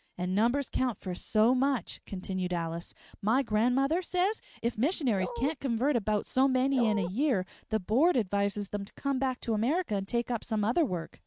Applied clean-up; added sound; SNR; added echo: neural mask model RNNoise.